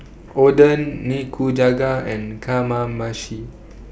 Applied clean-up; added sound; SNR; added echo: none; none; none; none.